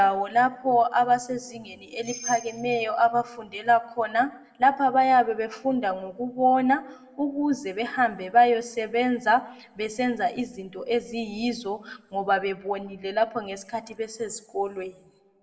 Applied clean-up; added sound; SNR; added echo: none; Bell; 13 dB; reverberation time 0.5 s.